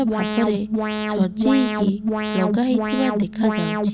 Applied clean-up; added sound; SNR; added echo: none; Alarm; 0 dB; none.